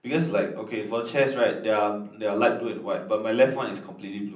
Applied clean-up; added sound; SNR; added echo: none; none; none; reverberation time 0.6 s.